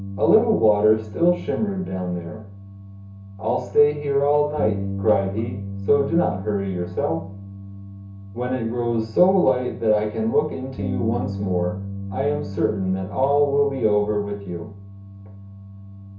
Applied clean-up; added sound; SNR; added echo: none; Bass guitar; 10 dB; reverberation time 0.7 s.